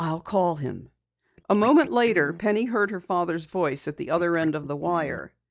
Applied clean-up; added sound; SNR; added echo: neural mask model DeepFilterNet 3.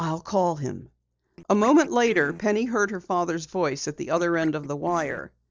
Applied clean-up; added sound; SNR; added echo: neural separator model SepFormer DNS4.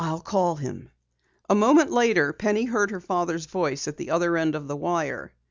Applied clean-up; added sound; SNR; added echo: none; none; none; none.